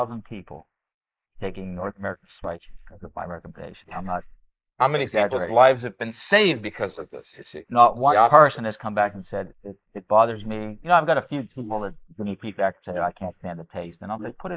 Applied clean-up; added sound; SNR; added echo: neural mask model Resemble Enhance denoiser.